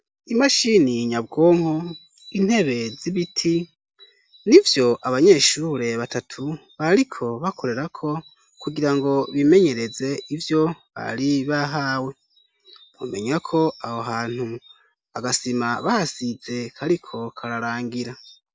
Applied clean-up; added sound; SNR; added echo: none; none; none; none.